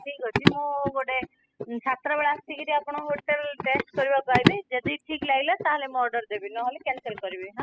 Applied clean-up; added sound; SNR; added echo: classical method spectral subtraction.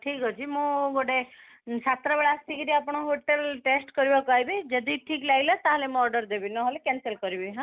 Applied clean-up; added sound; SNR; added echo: none; none; none; none.